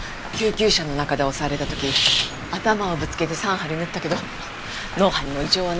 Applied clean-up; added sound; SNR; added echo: none; Traffic noise, roadway noise; 11 dB; none.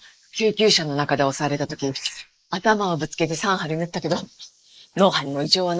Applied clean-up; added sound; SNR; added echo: neural mask model Resemble Enhance denoiser.